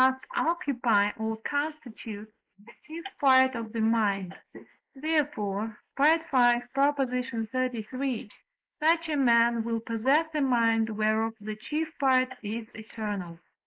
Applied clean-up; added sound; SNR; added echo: neural mask model Resemble Enhance denoiser.